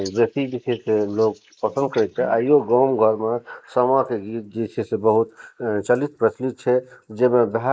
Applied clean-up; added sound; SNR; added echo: neural mask model Resemble Enhance denoiser.